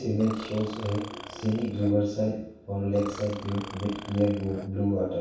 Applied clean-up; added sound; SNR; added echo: none; Burping, eructation; 15 dB; reverberation time 0.7 s.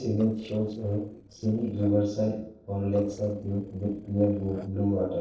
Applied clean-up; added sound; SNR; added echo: neural separator model SepFormer DNS4.